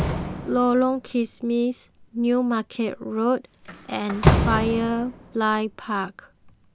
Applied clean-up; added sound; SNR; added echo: none; Slam; 4 dB; none.